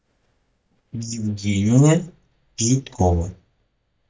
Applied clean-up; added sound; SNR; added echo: neural mask model DeepFilterNet 3.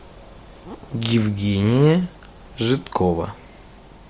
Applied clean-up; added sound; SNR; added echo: none; none; none; none.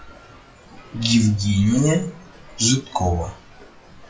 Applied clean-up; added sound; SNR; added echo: classical method WPE with log-MMSE.